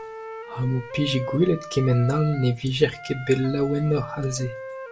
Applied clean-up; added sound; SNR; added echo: none; Wind instrument, woodwind instrument; 13 dB; reverberation time 0.2 s.